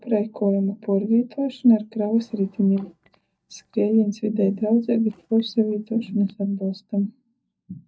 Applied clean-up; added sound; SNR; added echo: neural mask model DeepFilterNet 3.